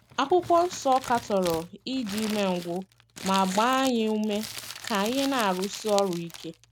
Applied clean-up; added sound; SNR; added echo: none; Crumpling, crinkling; 14 dB; none.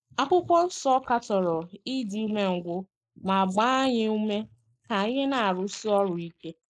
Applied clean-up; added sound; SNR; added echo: neural mask model Resemble Enhance denoiser.